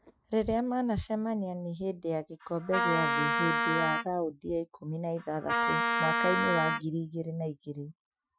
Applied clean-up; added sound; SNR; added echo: classical method Wiener filter.